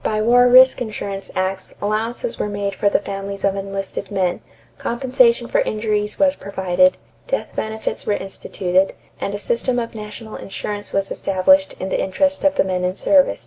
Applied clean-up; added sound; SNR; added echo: none; none; none; none.